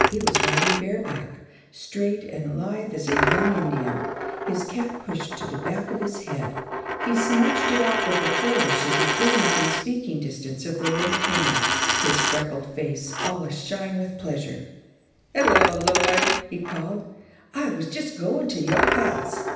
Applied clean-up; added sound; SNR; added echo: none; Coin (dropping); -1 dB; reverberation time 0.9 s.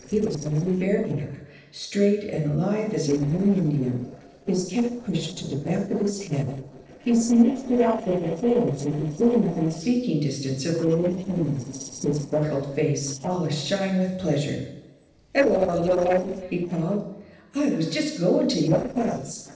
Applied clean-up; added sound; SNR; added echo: neural separator model SepFormer DNS4.